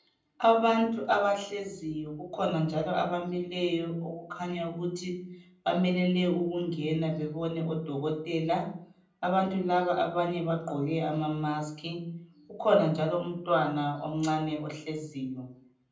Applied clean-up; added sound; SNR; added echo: none; none; none; reverberation time 0.6 s.